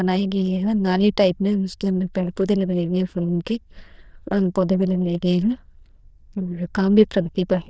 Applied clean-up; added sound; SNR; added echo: neural diffusion model UNIVERSE++.